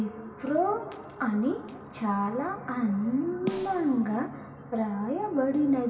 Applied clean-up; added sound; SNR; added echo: none; Snare drum; 13 dB; reverberation time 2.1 s.